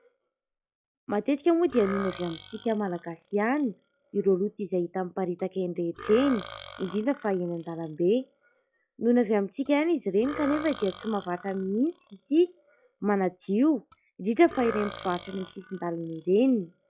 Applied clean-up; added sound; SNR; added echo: classical method log-MMSE.